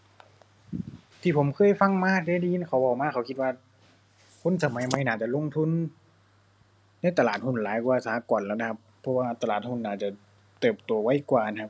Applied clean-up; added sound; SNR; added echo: none; none; none; none.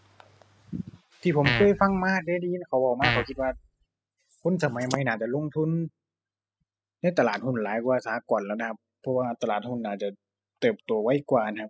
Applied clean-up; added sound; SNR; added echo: classical method spectral subtraction.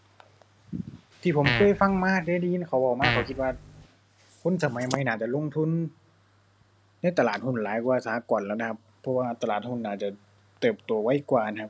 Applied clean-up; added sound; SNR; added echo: none; Fart; 2 dB; none.